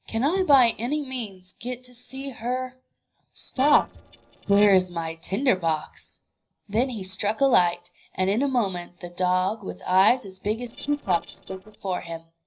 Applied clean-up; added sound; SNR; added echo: neural separator model SepFormer DNS4.